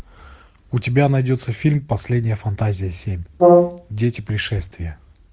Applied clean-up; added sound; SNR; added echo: none; Brass instrument; -3 dB; none.